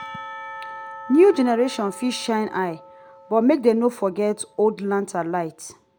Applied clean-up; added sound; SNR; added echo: none; Church bell / Percussion; 18 dB; none.